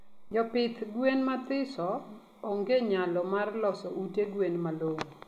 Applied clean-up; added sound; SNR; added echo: none; none; none; none.